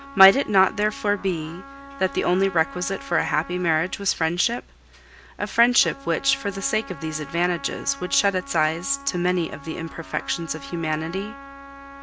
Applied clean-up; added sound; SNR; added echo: none; Trumpet; 17 dB; none.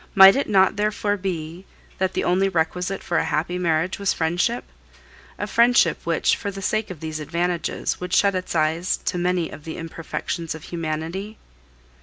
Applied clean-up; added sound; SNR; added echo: none; none; none; none.